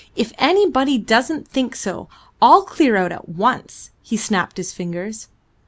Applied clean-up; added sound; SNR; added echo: none; none; none; none.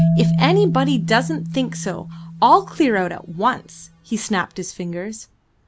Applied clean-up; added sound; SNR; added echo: none; Marimba, xylophone; 3 dB; none.